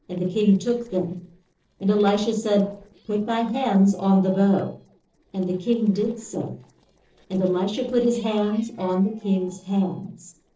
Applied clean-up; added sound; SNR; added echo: neural separator model SepFormer DNS4.